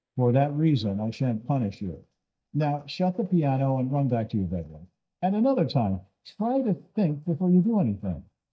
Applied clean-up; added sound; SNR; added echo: neural mask model DeepFilterNet 3.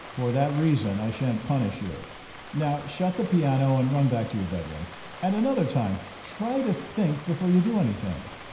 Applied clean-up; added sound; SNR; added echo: none; Rain; 15 dB; reverberation time 0.9 s.